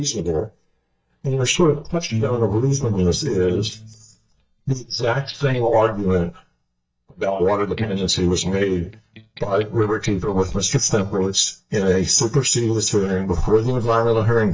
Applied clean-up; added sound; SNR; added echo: neural mask model DeepFilterNet 3.